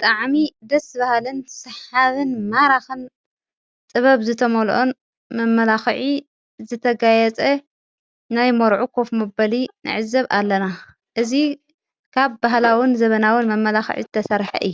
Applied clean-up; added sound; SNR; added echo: none; none; none; none.